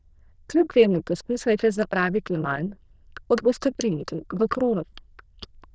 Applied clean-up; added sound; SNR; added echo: neural diffusion model UNIVERSE++.